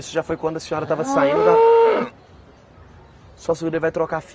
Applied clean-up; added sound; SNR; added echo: none; Livestock, farm animals, working animals; -3 dB; none.